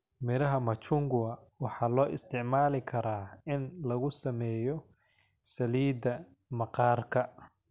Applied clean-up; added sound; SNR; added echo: none; none; none; none.